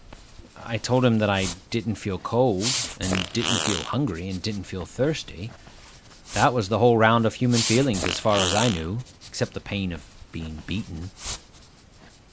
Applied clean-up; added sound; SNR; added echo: none; Fart; 9 dB; none.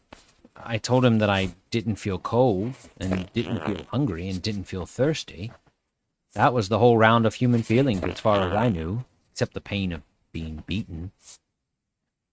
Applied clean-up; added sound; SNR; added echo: neural mask model RNNoise.